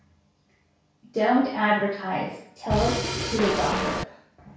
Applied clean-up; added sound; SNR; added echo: none; Drum kit; 0 dB; reverberation time 0.6 s.